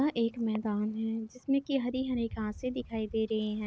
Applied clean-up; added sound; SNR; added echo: none; Waves, surf; 20 dB; none.